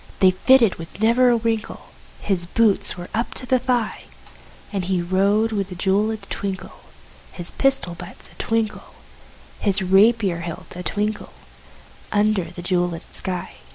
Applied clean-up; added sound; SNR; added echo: none; none; none; none.